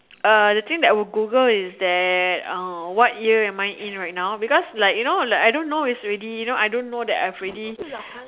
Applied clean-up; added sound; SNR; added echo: none; none; none; none.